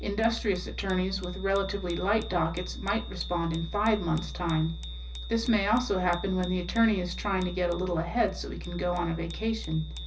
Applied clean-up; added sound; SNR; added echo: none; Bicycle bell; 18 dB; reverberation time 0.4 s.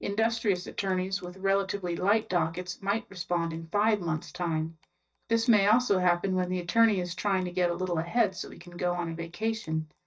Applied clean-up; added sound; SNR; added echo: neural mask model DeepFilterNet 3.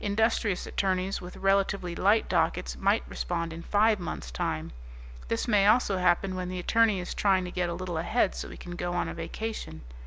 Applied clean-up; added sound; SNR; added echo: none; none; none; none.